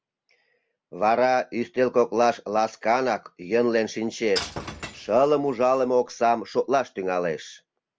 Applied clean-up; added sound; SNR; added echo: none; Shatter / Crushing; 14 dB; none.